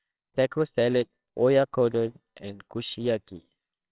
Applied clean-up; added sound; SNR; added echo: neural separator model SepFormer WHAMR!.